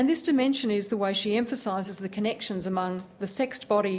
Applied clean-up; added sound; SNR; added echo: none; none; none; none.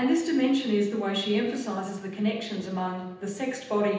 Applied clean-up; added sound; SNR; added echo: none; none; none; reverberation time 0.9 s.